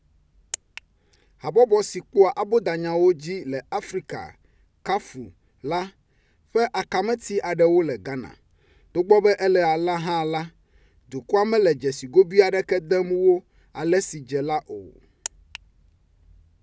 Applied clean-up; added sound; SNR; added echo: none; none; none; none.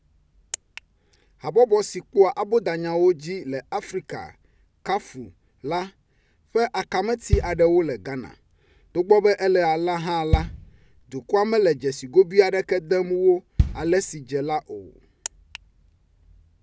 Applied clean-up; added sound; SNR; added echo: none; Bass drum; 1 dB; none.